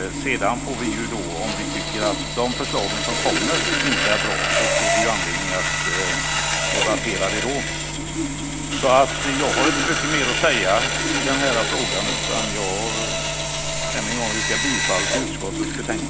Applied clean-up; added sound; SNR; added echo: none; Sawing; -1 dB; none.